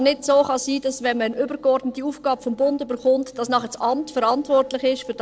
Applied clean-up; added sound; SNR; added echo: neural separator model SepFormer DNS4.